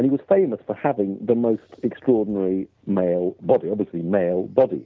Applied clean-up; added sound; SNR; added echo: none; none; none; none.